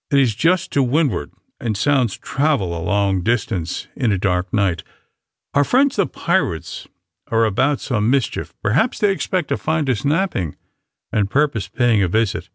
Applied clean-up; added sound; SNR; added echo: none; none; none; none.